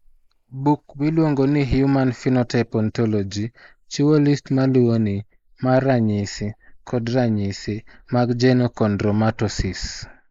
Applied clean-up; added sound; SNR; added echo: neural mask model Resemble Enhance denoiser.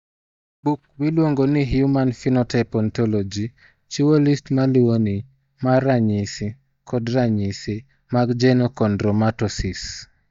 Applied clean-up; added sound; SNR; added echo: neural mask model DeepFilterNet 3.